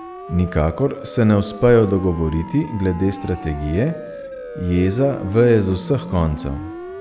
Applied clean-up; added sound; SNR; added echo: none; Siren; 14 dB; none.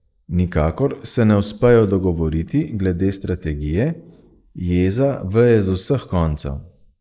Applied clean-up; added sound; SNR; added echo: neural mask model Resemble Enhance denoiser.